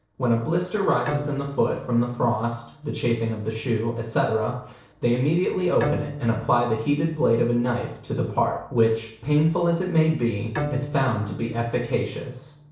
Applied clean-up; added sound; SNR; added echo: neural separator model SepFormer DNS4.